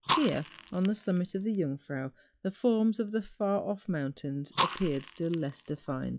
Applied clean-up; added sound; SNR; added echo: classical method log-MMSE.